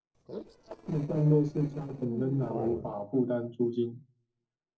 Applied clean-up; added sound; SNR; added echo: neural separator model SepFormer DNS4.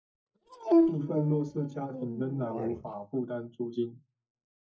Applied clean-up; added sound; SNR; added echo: neural mask model DeepFilterNet 3.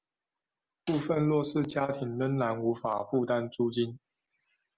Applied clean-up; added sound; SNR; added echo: none; none; none; none.